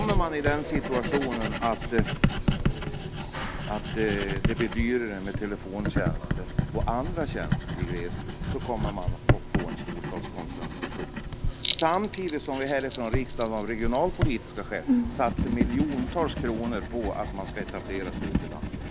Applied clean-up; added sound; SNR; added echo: none; Writing; -2 dB; none.